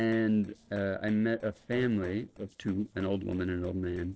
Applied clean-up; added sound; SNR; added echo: neural separator model SepFormer DNS4.